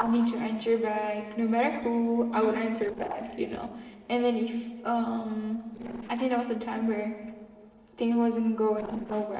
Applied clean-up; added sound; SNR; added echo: neural separator model SepFormer DNS4.